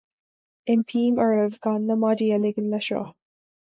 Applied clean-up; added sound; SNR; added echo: neural mask model Resemble Enhance denoiser.